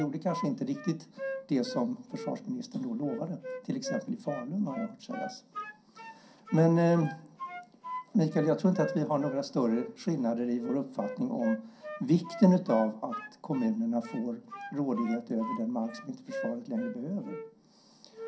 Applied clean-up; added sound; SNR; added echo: none; Wind instrument, woodwind instrument; 12 dB; reverberation time 0.3 s.